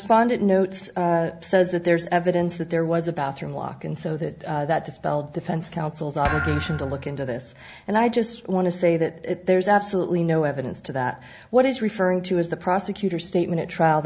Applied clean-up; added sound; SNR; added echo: none; Thump, thud; 8 dB; none.